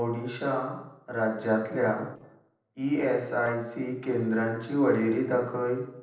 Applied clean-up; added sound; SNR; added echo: neural separator model SepFormer DNS4.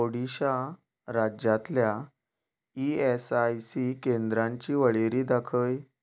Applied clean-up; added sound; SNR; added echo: none; none; none; none.